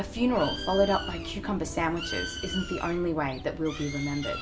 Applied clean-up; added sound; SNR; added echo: none; Bird; 9 dB; reverberation time 0.5 s.